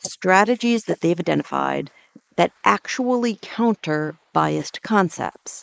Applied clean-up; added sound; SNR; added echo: neural mask model Resemble Enhance denoiser.